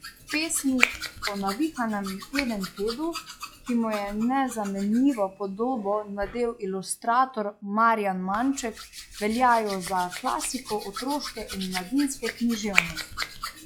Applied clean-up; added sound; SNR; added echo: classical method log-MMSE.